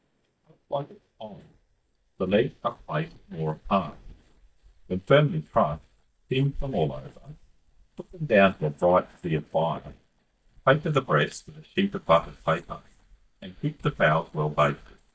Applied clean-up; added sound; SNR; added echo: neural mask model DeepFilterNet 3.